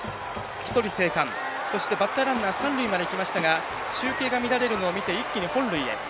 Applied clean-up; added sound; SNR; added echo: none; none; none; none.